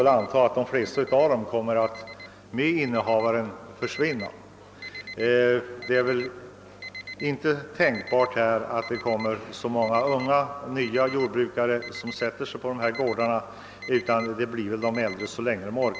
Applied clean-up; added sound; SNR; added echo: none; Alarm; 17 dB; none.